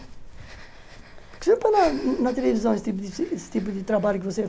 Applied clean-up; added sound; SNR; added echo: none; Breathing; 16 dB; none.